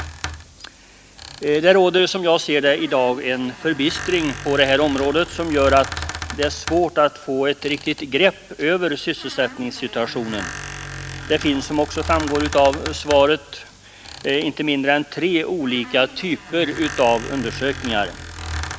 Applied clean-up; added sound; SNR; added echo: none; Squeak; 13 dB; none.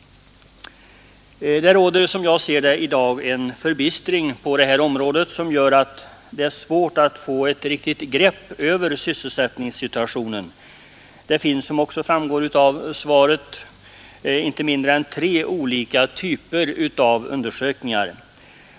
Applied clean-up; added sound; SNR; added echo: none; none; none; none.